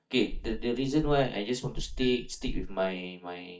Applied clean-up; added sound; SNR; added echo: neural mask model DeepFilterNet 3.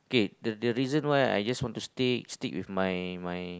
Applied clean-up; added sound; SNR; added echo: none; none; none; none.